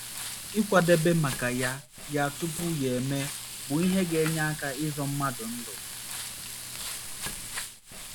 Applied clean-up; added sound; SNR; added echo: none; Frying (food); 8 dB; none.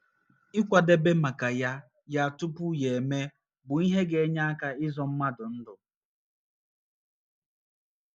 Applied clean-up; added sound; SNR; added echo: none; none; none; none.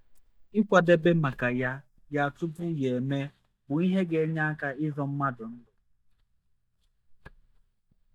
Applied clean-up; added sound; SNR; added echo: neural mask model DeepFilterNet 3.